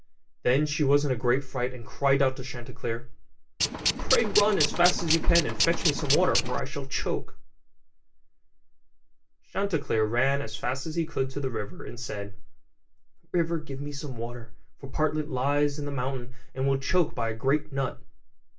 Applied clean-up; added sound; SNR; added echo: none; Tools; 3 dB; reverberation time 0.2 s.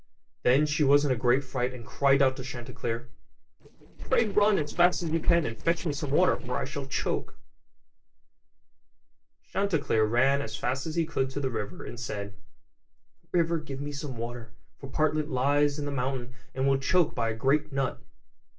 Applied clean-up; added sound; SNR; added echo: neural separator model SepFormer DNS4.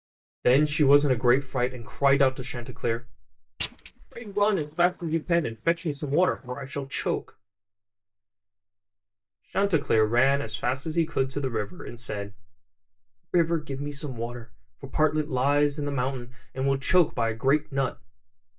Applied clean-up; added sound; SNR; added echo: neural mask model DeepFilterNet 3.